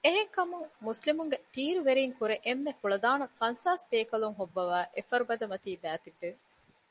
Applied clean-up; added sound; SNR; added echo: none; none; none; none.